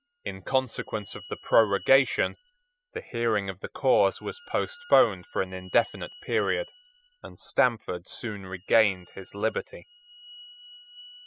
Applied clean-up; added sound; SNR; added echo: classical method spectral subtraction.